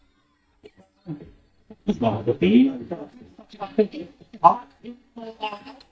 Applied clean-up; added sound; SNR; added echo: neural mask model DeepFilterNet 3.